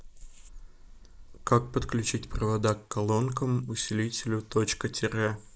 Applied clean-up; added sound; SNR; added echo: neural mask model Resemble Enhance denoiser.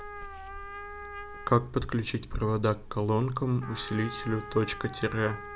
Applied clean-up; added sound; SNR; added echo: none; Trumpet; 14 dB; none.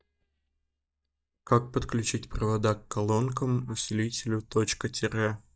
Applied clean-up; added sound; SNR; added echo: neural mask model DeepFilterNet 3.